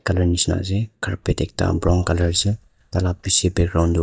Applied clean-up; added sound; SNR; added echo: neural mask model DeepFilterNet 3.